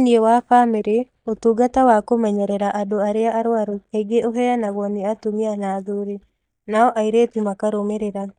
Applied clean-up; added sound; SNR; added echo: neural mask model DeepFilterNet 3.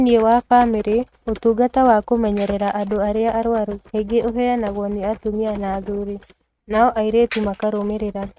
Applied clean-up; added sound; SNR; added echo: neural mask model RNNoise.